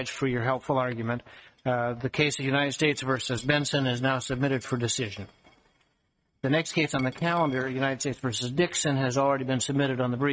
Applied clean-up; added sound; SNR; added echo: neural mask model RNNoise.